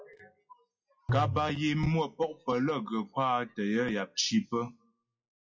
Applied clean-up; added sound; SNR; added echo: classical method WPE with log-MMSE.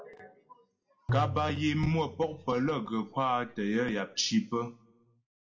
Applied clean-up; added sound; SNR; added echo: none; Tabla; 7 dB; reverberation time 0.3 s.